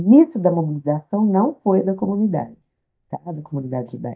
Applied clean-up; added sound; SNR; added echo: neural mask model DeepFilterNet 3.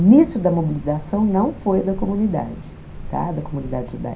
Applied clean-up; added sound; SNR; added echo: none; Cricket; 14 dB; reverberation time 0.3 s.